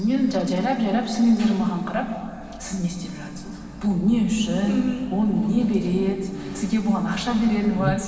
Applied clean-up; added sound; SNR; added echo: none; Buzz; 16 dB; reverberation time 2.4 s.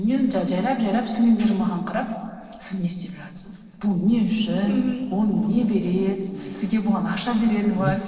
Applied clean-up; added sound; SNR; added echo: neural separator model SepFormer DNS4.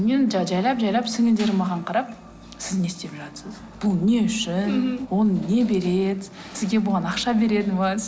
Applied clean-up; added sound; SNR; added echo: none; none; none; none.